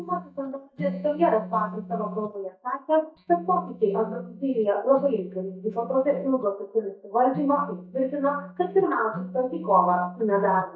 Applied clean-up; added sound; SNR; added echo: neural mask model DeepFilterNet 3.